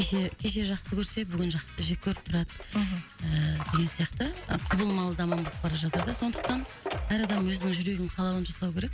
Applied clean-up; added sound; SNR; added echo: none; Coin (dropping); 11 dB; none.